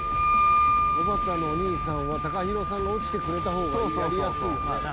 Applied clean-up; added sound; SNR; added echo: none; Wind instrument, woodwind instrument; -3 dB; none.